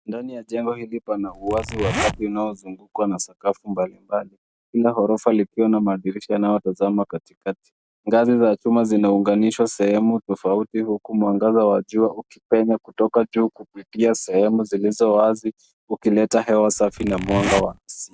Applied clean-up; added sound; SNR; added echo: none; Zipper (clothing); 6 dB; none.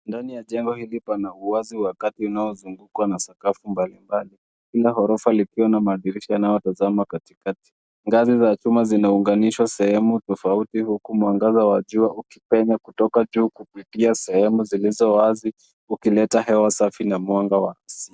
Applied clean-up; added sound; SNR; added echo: none; none; none; none.